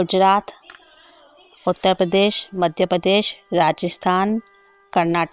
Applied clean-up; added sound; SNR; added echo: neural separator model SepFormer WHAM!.